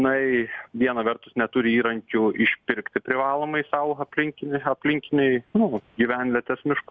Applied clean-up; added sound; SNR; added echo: none; none; none; none.